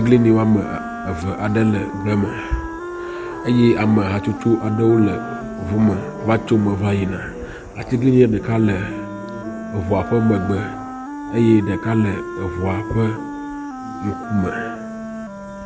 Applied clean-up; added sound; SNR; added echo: none; Wind instrument, woodwind instrument; 11 dB; none.